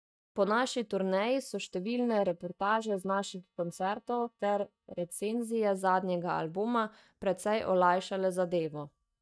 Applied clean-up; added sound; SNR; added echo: neural mask model DeepFilterNet 3.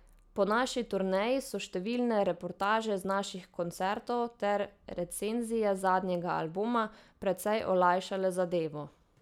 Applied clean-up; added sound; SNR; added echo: none; none; none; none.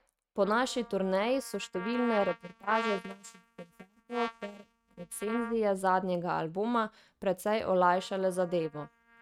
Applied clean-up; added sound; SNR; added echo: neural mask model RNNoise.